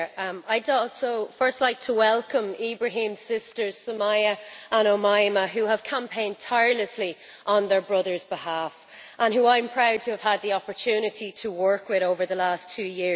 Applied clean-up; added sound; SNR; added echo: none; none; none; none.